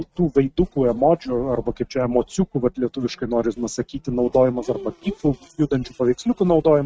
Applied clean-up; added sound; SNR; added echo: neural mask model RNNoise.